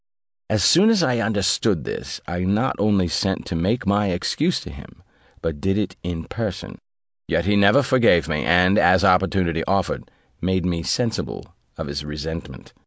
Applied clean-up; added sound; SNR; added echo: none; none; none; none.